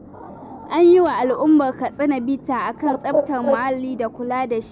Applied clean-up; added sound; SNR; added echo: none; Bird; 9 dB; none.